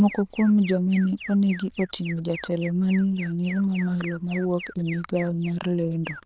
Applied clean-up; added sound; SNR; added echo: neural diffusion model UNIVERSE++.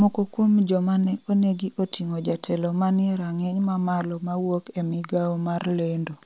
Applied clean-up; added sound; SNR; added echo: none; none; none; none.